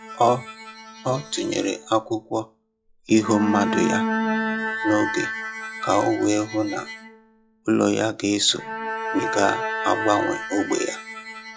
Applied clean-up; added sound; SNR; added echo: classical method log-MMSE.